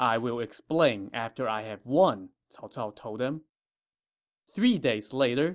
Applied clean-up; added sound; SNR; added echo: none; none; none; none.